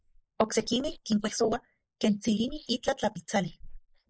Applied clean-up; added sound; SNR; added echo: neural mask model Resemble Enhance denoiser.